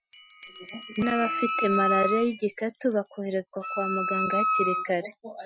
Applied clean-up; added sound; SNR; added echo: classical method Wiener filter.